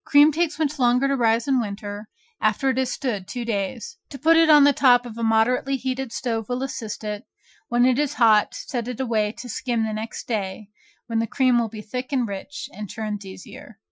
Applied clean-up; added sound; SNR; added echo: classical method Wiener filter.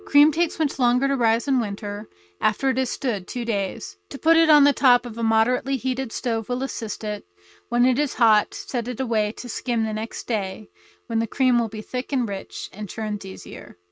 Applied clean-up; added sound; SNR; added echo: neural mask model RNNoise.